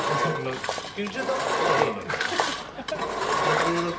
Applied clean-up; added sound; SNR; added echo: none; Engine; -5 dB; none.